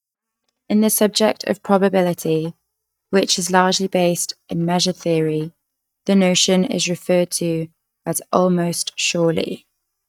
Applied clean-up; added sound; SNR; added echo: neural mask model DeepFilterNet 3.